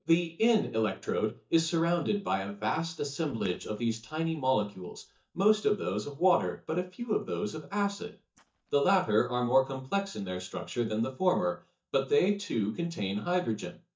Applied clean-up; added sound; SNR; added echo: neural mask model DeepFilterNet 3.